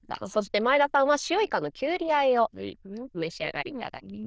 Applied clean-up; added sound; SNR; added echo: neural diffusion model UNIVERSE++.